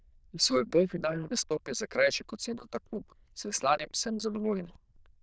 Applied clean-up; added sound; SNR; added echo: neural diffusion model UNIVERSE++.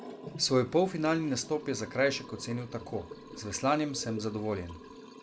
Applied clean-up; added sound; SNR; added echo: none; Liquid; 15 dB; none.